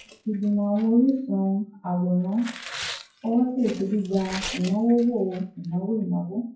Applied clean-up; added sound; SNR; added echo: classical method WPE with log-MMSE.